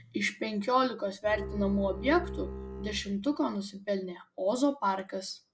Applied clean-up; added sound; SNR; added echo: none; Bowed string instrument; 8 dB; none.